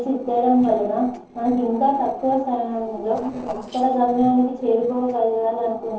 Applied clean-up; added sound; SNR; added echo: neural separator model SepFormer DNS4.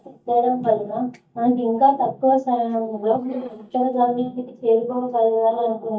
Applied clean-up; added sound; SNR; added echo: neural mask model DeepFilterNet 3.